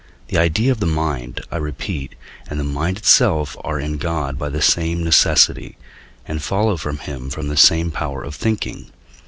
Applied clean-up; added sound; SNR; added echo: none; none; none; none.